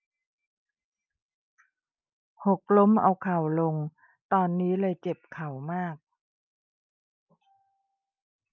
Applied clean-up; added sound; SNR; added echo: none; none; none; none.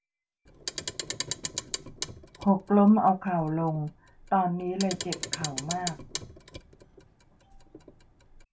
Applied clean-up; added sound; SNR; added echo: none; Clock; 10 dB; reverberation time 0.2 s.